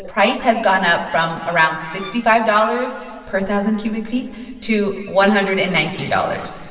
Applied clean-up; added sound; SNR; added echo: none; Bowed string instrument; 20 dB; reverberation time 2.6 s.